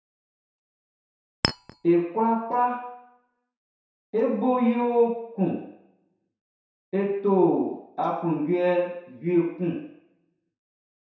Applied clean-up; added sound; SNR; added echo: none; Chink, clink; 4 dB; reverberation time 0.7 s.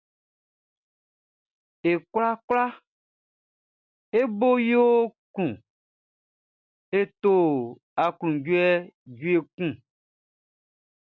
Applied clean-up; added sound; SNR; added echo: none; none; none; none.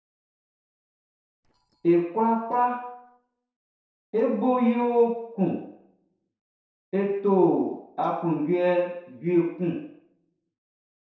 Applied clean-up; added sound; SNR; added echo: neural separator model SepFormer DNS4.